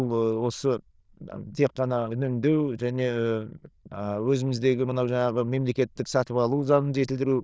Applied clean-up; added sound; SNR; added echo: neural diffusion model UNIVERSE++.